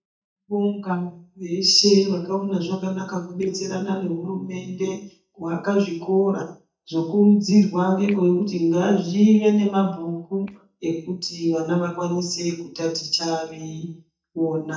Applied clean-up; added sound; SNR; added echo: neural mask model DeepFilterNet 3.